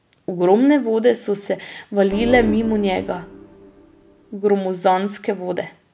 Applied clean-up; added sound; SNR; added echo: none; Organ; 11 dB; none.